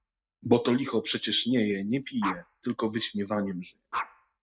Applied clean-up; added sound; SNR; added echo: neural mask model RNNoise.